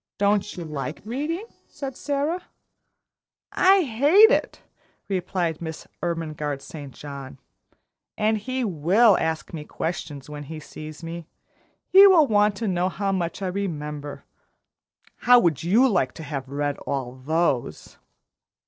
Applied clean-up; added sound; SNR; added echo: neural separator model SepFormer DNS4.